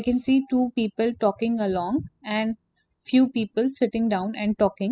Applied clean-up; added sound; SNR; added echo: classical method spectral subtraction.